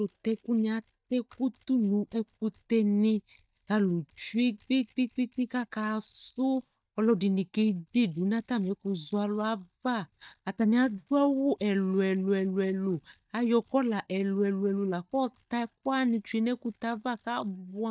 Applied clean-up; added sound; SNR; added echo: neural mask model DeepFilterNet 3.